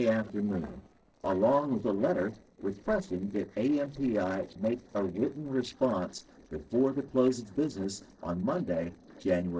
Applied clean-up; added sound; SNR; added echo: neural separator model SepFormer DNS4.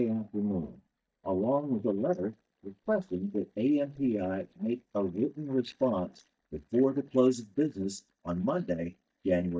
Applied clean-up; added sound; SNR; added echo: neural mask model DeepFilterNet 3.